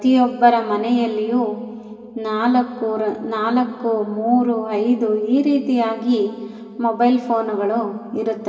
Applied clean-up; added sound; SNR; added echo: none; none; none; reverberation time 2.3 s.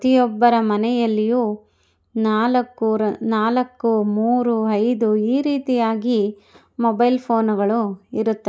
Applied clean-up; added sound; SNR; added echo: none; none; none; none.